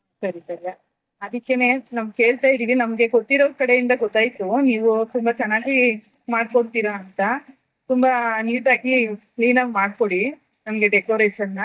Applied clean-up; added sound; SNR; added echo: neural mask model DeepFilterNet 3.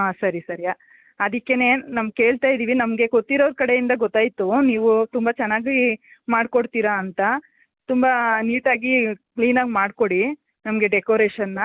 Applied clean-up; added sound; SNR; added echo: none; none; none; none.